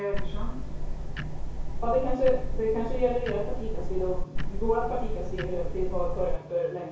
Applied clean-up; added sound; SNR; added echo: none; Tick-tock; -3 dB; reverberation time 0.6 s.